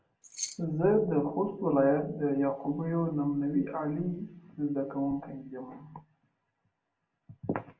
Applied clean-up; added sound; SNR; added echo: none; Keys jangling; 8 dB; reverberation time 0.2 s.